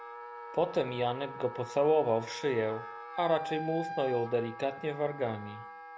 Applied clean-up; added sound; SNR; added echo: none; Wind instrument, woodwind instrument; 10 dB; none.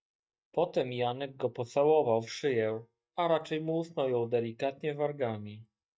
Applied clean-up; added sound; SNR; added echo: neural mask model DeepFilterNet 3.